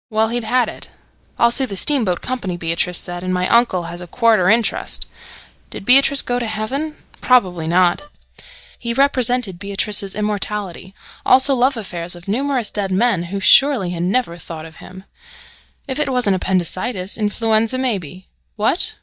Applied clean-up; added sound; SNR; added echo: neural mask model DeepFilterNet 3.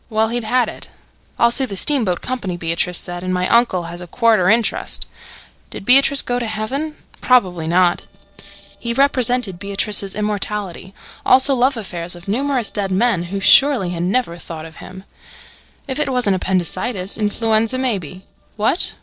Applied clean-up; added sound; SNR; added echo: neural separator model SepFormer DNS4.